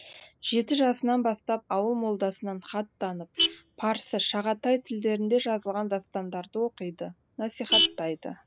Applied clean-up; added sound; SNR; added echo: none; Vehicle horn, car horn, honking; 7 dB; none.